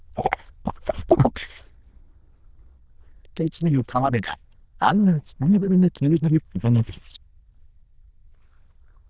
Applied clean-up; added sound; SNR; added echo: neural diffusion model UNIVERSE++.